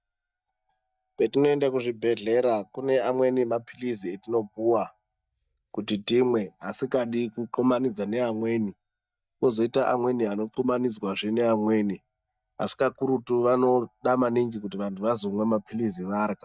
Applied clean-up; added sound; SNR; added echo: neural mask model DeepFilterNet 3.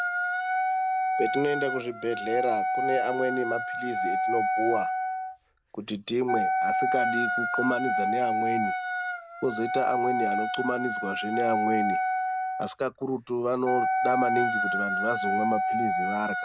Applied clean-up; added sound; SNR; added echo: none; Wind instrument, woodwind instrument; -3 dB; none.